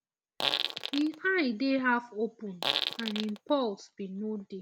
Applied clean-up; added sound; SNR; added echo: none; Fart; 2 dB; none.